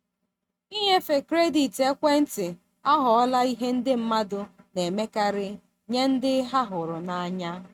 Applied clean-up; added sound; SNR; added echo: neural mask model RNNoise.